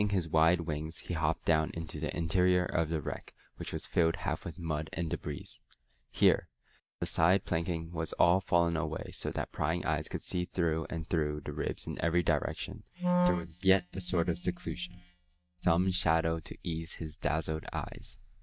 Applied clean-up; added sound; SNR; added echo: neural mask model DeepFilterNet 3.